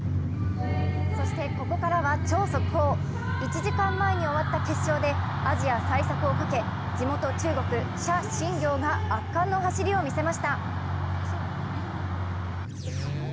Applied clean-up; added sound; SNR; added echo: none; Drum; -1 dB; none.